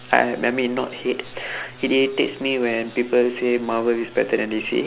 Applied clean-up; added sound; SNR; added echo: none; none; none; none.